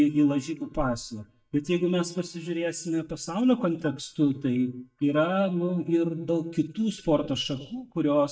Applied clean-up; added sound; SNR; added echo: neural mask model DeepFilterNet 3.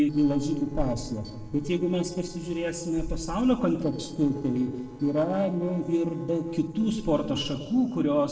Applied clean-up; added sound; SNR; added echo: neural separator model SepFormer DNS4.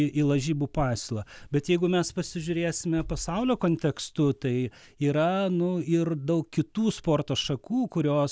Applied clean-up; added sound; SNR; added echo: none; none; none; none.